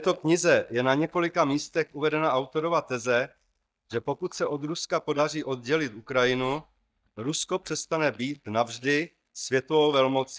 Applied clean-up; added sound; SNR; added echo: neural mask model DeepFilterNet 3.